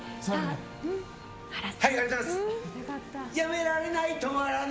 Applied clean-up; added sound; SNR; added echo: none; none; none; none.